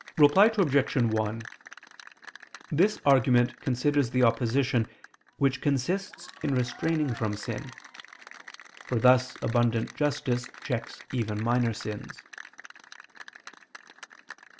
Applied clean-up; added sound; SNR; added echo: none; Applause / Cheering; 19 dB; none.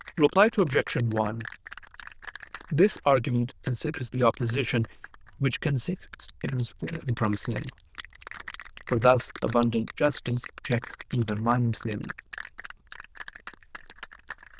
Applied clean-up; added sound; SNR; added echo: neural diffusion model UNIVERSE++.